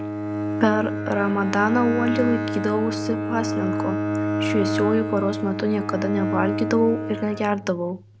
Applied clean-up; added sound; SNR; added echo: none; Bowed string instrument; 2 dB; none.